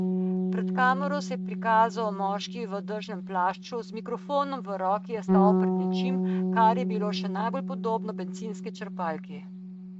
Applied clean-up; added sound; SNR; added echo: neural mask model RNNoise.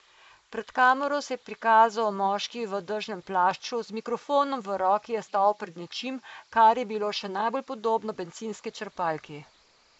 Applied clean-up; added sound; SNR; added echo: neural mask model Resemble Enhance denoiser.